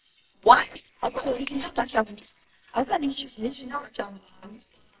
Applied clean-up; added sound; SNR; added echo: neural separator model SepFormer WHAMR!.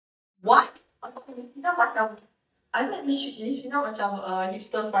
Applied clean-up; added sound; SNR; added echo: neural mask model DeepFilterNet 3.